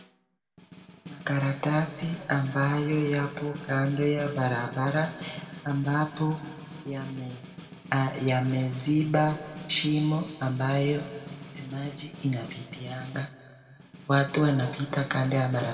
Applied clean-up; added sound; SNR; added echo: none; Snare drum; 16 dB; reverberation time 2.0 s.